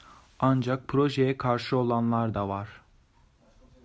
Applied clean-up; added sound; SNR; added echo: none; none; none; none.